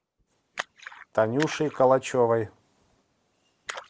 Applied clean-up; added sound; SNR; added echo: none; Splash, splatter; 15 dB; none.